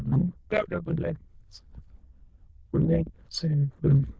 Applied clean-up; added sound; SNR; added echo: neural diffusion model UNIVERSE++.